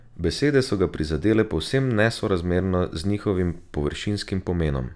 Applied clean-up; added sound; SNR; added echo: none; none; none; none.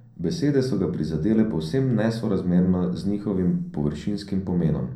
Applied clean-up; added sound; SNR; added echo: none; none; none; reverberation time 0.6 s.